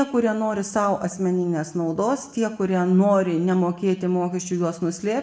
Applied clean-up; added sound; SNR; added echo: none; none; none; reverberation time 0.6 s.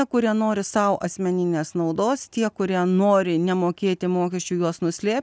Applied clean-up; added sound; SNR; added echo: none; none; none; none.